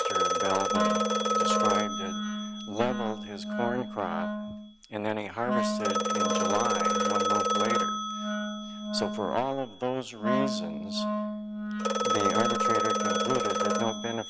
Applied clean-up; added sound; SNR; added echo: none; Wind instrument, woodwind instrument + Telephone; -5 dB; none.